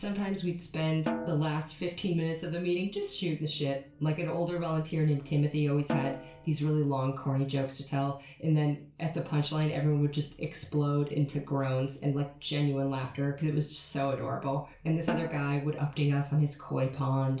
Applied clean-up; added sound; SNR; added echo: none; Snare drum; 10 dB; reverberation time 0.3 s.